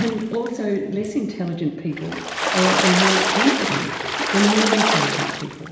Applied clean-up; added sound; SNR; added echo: none; Water / Splash, splatter; 0 dB; reverberation time 1.0 s.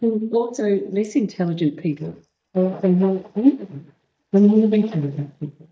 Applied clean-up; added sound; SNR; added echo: neural mask model DeepFilterNet 3.